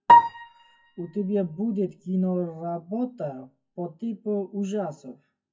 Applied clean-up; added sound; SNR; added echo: classical method WPE with log-MMSE.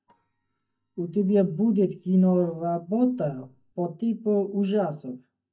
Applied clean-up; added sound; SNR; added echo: neural mask model DeepFilterNet 3.